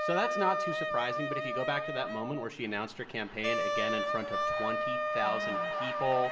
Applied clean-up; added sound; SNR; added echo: none; Wind instrument, woodwind instrument; -1 dB; reverberation time 2.9 s.